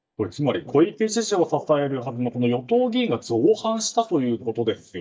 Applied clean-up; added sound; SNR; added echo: neural mask model DeepFilterNet 3.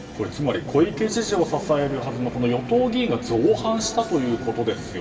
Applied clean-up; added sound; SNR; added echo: none; Train; 16 dB; reverberation time 2.4 s.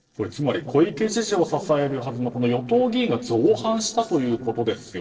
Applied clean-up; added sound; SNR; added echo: neural separator model SepFormer DNS4.